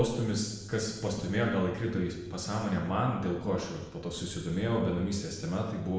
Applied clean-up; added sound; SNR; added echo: neural separator model SepFormer DNS4.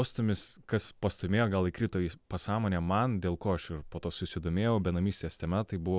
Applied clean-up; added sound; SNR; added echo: none; none; none; none.